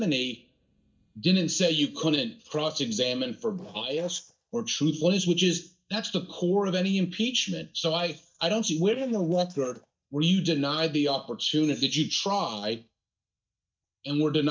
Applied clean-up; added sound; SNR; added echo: neural mask model DeepFilterNet 3.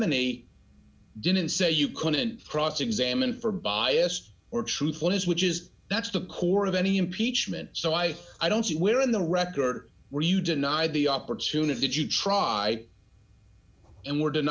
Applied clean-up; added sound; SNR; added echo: none; none; none; none.